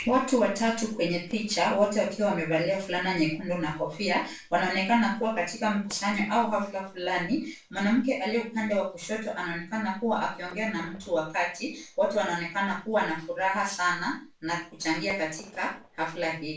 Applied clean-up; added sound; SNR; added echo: neural separator model SepFormer DNS4.